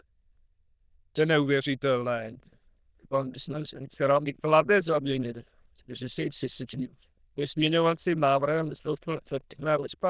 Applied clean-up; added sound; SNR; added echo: neural diffusion model UNIVERSE++.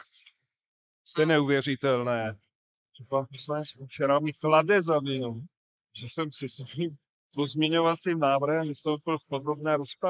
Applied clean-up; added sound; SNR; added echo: neural mask model Resemble Enhance denoiser.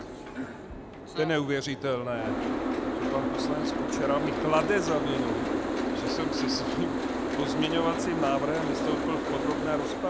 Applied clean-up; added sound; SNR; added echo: none; Boat, Water vehicle; -2 dB; none.